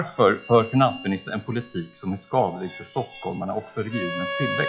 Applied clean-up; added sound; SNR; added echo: classical method log-MMSE.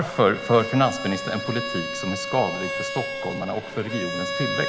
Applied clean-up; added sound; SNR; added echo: none; Bowed string instrument; 6 dB; none.